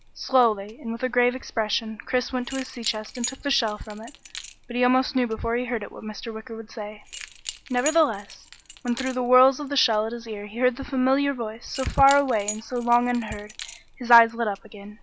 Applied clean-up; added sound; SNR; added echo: none; Keys jangling; 17 dB; none.